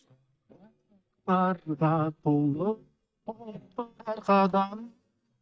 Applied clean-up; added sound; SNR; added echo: neural mask model DeepFilterNet 3.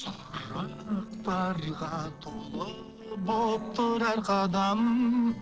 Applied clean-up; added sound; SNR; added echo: neural separator model SepFormer DNS4.